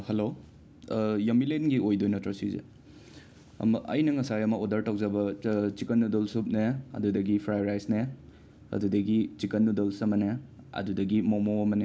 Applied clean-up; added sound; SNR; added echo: none; none; none; none.